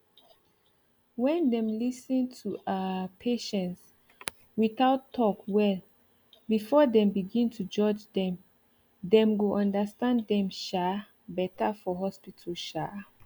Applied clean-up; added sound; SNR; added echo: none; none; none; none.